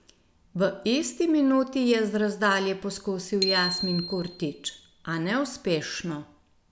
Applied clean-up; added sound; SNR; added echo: none; Bicycle bell; 8 dB; none.